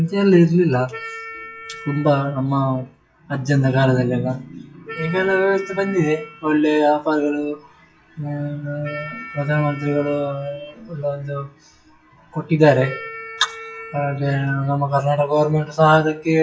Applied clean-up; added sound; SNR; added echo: classical method WPE with log-MMSE.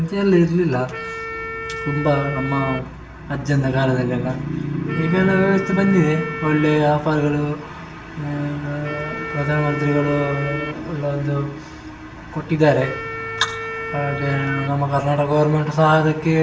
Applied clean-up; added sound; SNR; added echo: none; Wind instrument, woodwind instrument; 12 dB; reverberation time 0.6 s.